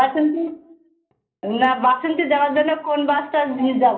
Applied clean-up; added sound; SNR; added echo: none; none; none; reverberation time 0.5 s.